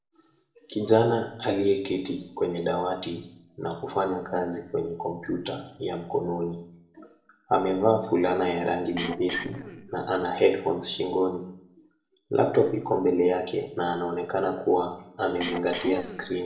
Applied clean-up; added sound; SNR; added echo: neural separator model SepFormer DNS4.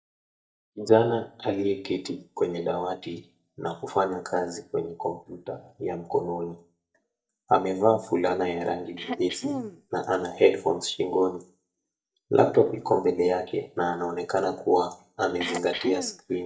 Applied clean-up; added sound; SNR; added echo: neural mask model DeepFilterNet 3.